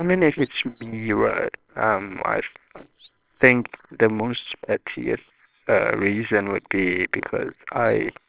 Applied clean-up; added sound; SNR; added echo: neural separator model SepFormer WHAMR!.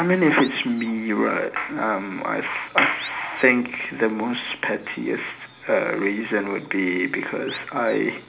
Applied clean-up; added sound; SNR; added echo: none; Animal; 19 dB; reverberation time 0.4 s.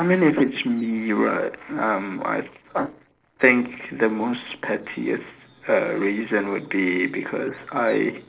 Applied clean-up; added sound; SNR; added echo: neural separator model SepFormer DNS4.